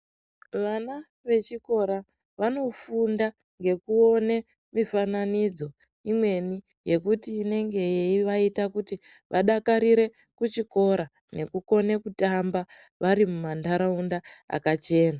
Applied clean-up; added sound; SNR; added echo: none; none; none; none.